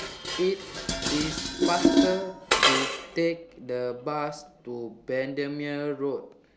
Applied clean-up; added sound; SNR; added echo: none; Dishes, pots, and pans; -2 dB; none.